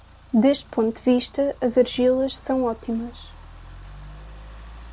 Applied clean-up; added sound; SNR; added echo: none; Idling / Engine starting / Accelerating, revving, vroom / Car; 19 dB; none.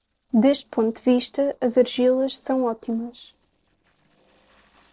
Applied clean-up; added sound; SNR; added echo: neural separator model SepFormer DNS4.